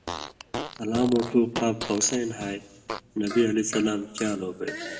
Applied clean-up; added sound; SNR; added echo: none; Fart; 10 dB; reverberation time 1.1 s.